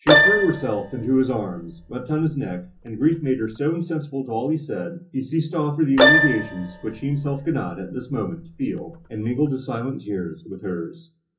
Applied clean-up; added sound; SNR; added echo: none; Keyboard (musical); 0 dB; reverberation time 0.5 s.